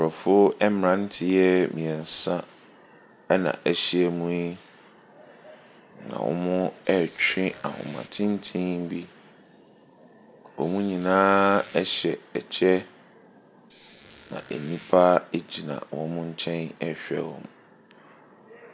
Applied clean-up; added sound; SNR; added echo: none; Squeak; 19 dB; none.